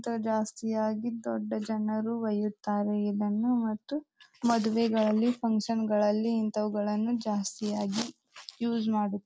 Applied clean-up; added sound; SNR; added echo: none; none; none; none.